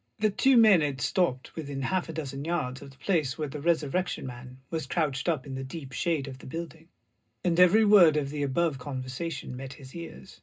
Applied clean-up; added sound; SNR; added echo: none; none; none; reverberation time 0.2 s.